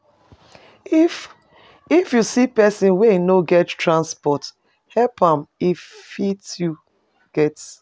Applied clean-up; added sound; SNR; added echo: none; none; none; none.